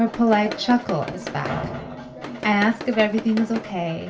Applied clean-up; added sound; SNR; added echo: none; Tools; 13 dB; reverberation time 0.2 s.